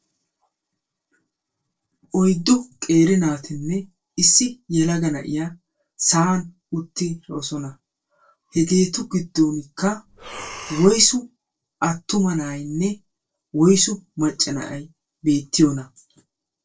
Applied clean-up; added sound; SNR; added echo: neural separator model SepFormer DNS4.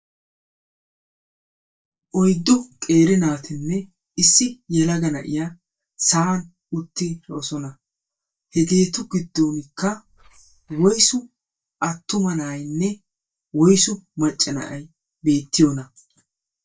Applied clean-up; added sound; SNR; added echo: neural mask model DeepFilterNet 3.